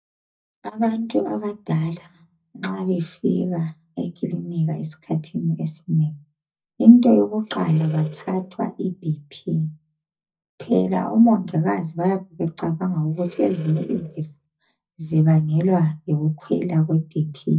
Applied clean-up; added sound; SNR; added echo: neural mask model DeepFilterNet 3.